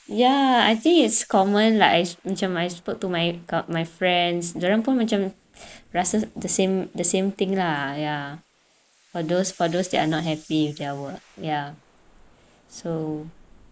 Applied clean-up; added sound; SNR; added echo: neural mask model Resemble Enhance denoiser.